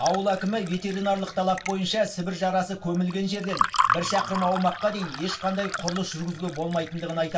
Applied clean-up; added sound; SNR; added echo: none; Fill (with liquid) / Water; 6 dB; reverberation time 0.2 s.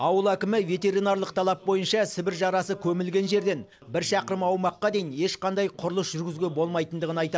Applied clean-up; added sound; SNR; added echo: none; none; none; none.